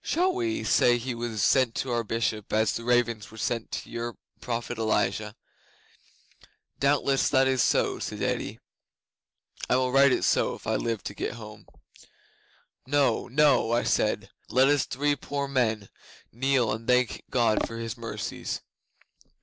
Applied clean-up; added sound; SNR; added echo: none; none; none; none.